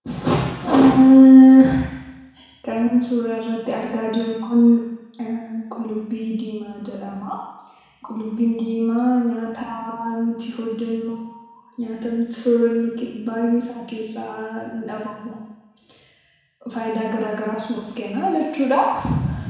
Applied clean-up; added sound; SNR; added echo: none; none; none; reverberation time 1.1 s.